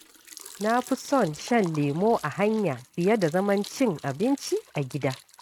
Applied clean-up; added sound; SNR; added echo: neural mask model RNNoise.